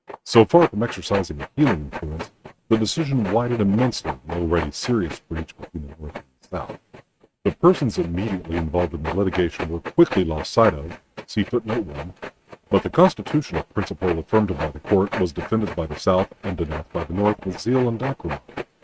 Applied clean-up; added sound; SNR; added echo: neural mask model RNNoise.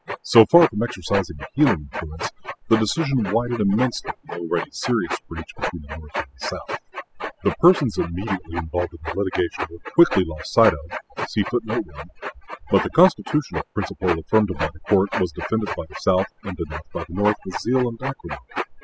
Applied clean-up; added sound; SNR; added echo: classical method spectral subtraction.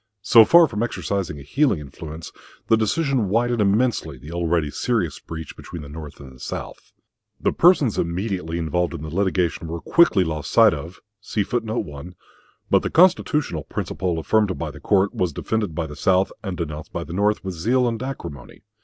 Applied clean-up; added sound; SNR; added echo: none; none; none; none.